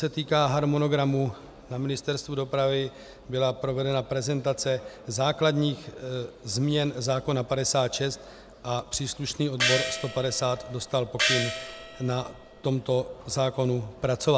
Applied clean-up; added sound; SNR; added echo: none; Gong; 4 dB; none.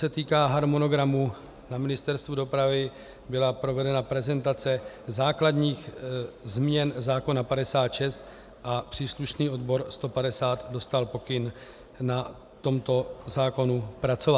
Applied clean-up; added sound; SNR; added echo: none; none; none; none.